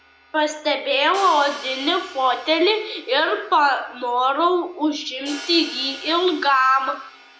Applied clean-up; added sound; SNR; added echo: none; Crash cymbal; 19 dB; none.